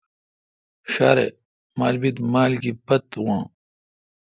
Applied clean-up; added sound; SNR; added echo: none; none; none; none.